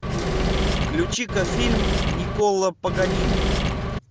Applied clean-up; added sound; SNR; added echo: none; Engine / Mechanisms; -4 dB; none.